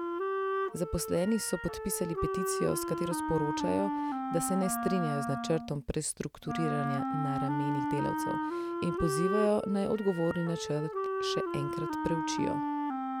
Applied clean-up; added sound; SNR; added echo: none; Wind instrument, woodwind instrument; 1 dB; none.